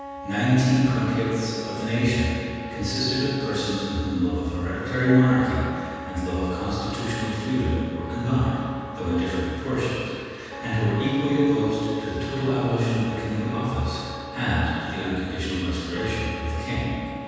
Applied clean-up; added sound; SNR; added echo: none; Wind instrument, woodwind instrument; 14 dB; reverberation time 2.1 s.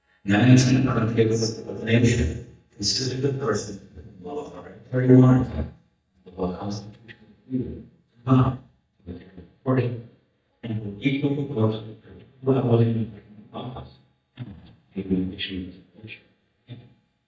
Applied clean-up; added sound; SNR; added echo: neural mask model DeepFilterNet 3.